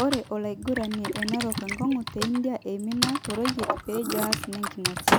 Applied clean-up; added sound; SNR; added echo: none; Liquid + Typing; 1 dB; none.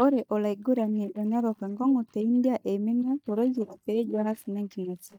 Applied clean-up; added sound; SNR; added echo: neural mask model DeepFilterNet 3.